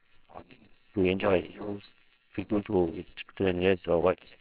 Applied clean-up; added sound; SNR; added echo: neural separator model SepFormer WHAMR!.